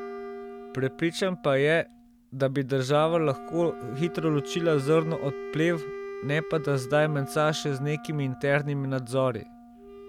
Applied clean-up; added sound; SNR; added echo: none; Wind instrument, woodwind instrument + Wind instrument, woodwind instrument; 13 dB; none.